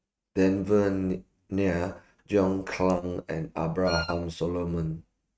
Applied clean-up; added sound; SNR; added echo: neural mask model RNNoise.